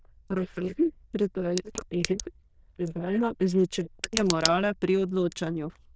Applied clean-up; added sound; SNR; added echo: neural diffusion model UNIVERSE++.